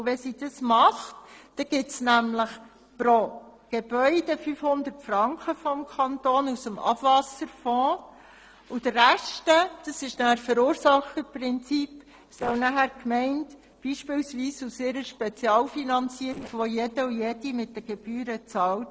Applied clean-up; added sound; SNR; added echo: neural separator model SepFormer DNS4.